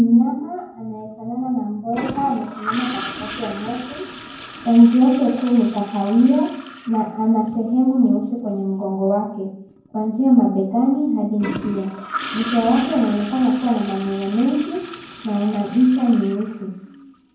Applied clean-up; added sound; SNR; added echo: none; Toilet flush / Gurgling; 15 dB; reverberation time 0.9 s.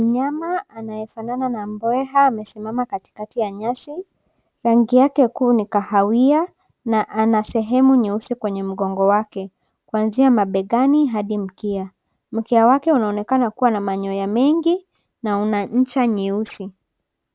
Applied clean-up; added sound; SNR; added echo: none; none; none; none.